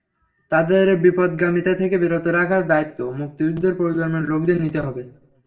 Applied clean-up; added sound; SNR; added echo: none; none; none; reverberation time 0.4 s.